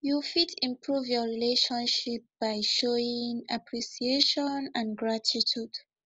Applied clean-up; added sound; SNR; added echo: none; none; none; none.